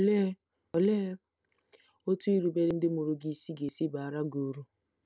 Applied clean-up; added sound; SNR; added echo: none; none; none; none.